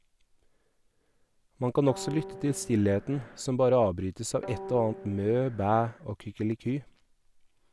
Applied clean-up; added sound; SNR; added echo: none; Guitar; 13 dB; none.